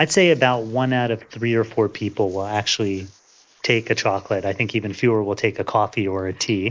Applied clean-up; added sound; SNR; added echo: neural mask model Resemble Enhance denoiser.